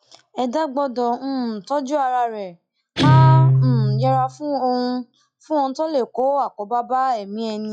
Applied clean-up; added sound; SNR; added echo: classical method log-MMSE.